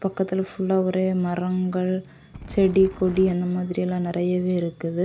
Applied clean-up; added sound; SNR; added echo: none; Wind; 15 dB; none.